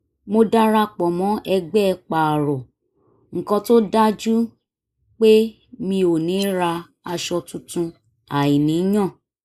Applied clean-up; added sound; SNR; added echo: neural mask model Resemble Enhance denoiser.